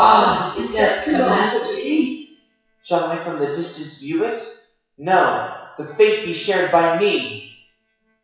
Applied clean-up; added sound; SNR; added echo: classical method WPE with log-MMSE.